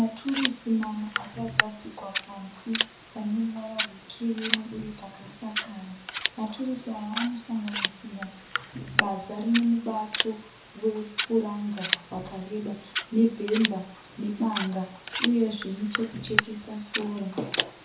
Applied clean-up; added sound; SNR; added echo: none; Scissors; 3 dB; reverberation time 0.6 s.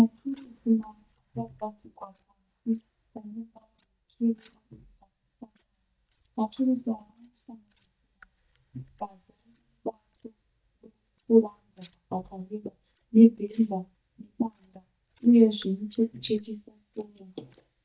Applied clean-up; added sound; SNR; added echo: neural mask model DeepFilterNet 3.